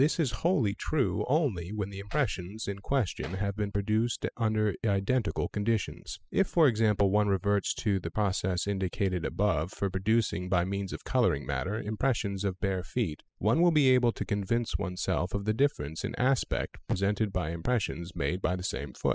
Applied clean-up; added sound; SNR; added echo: classical method spectral subtraction.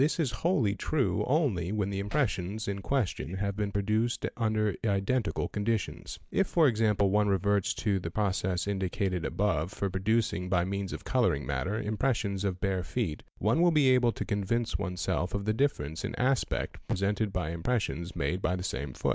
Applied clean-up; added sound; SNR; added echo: neural mask model DeepFilterNet 3.